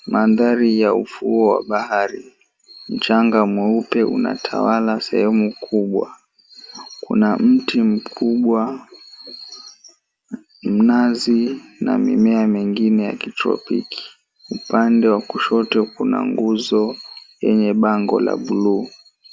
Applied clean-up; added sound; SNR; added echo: none; none; none; none.